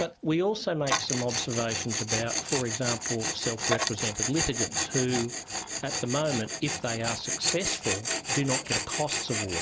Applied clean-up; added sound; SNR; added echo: none; Tools; 1 dB; none.